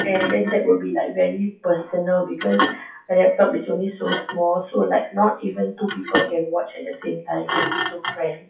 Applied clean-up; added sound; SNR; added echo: classical method WPE with log-MMSE.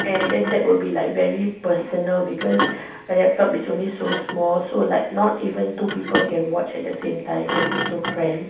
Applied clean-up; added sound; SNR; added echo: none; Thump, thud; 8 dB; reverberation time 0.7 s.